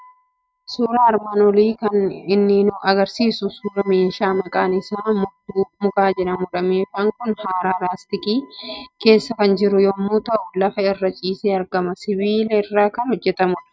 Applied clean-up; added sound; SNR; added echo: neural mask model RNNoise.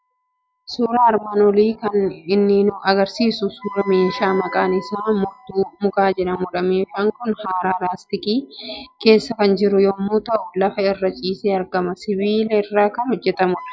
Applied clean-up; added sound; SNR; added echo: classical method log-MMSE.